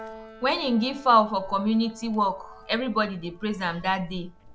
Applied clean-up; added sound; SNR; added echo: none; Piano + Chewing, mastication; 19 dB; none.